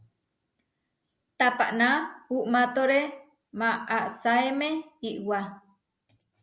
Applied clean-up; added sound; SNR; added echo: none; none; none; none.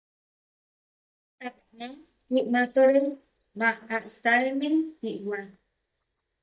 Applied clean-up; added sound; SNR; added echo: neural mask model DeepFilterNet 3.